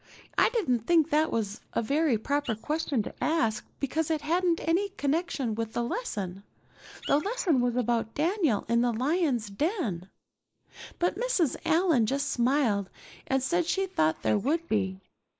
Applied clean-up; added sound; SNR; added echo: neural mask model Resemble Enhance denoiser.